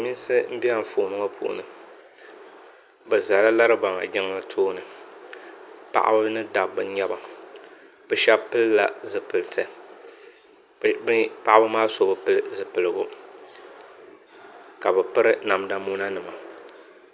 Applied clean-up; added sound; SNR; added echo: none; none; none; none.